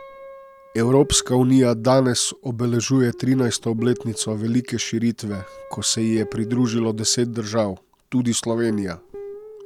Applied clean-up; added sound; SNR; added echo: none; Guitar; 17 dB; none.